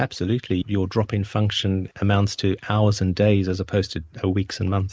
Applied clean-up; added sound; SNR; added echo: neural mask model Resemble Enhance denoiser.